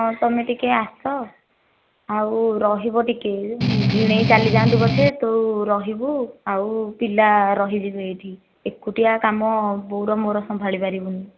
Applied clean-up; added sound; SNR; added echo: none; Strum; -2 dB; none.